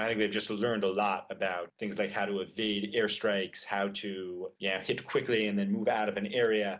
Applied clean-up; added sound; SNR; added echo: none; none; none; none.